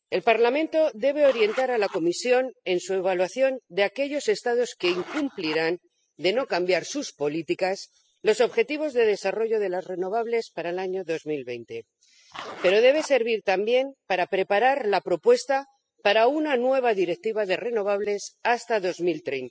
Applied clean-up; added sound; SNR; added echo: classical method spectral subtraction.